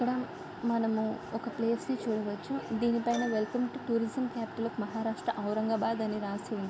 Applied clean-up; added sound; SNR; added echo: none; Keyboard (musical); 19 dB; none.